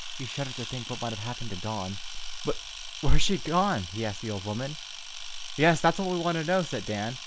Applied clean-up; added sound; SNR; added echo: none; Camera; 13 dB; none.